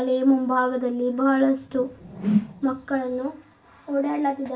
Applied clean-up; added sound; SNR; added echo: none; Whoosh, swoosh, swish; 5 dB; reverberation time 0.2 s.